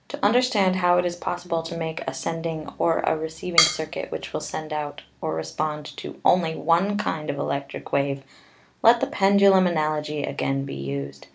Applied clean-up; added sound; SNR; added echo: none; Drum kit; 4 dB; none.